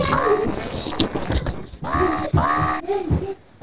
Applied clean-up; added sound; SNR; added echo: neural separator model SepFormer DNS4.